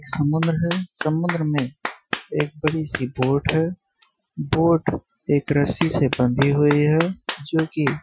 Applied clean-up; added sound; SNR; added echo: classical method Wiener filter.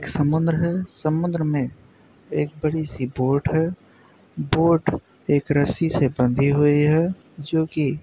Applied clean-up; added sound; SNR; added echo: none; none; none; none.